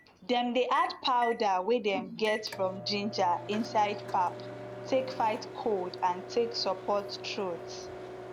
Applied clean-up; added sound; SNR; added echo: none; Microwave oven; 12 dB; none.